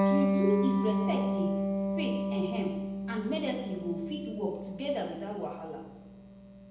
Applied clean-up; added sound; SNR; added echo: none; Electric guitar; -3 dB; reverberation time 0.9 s.